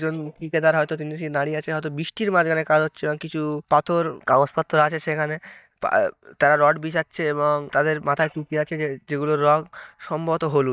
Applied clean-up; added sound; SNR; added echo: neural mask model DeepFilterNet 3.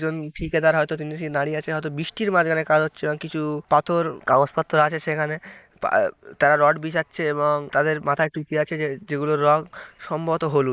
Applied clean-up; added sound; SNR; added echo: neural mask model Resemble Enhance denoiser.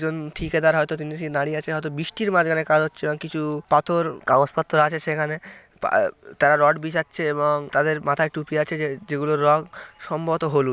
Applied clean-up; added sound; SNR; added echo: none; none; none; none.